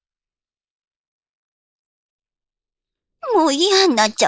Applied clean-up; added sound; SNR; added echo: neural mask model Resemble Enhance denoiser.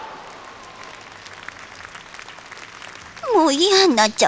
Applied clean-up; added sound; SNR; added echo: none; Applause / Crowd; 19 dB; none.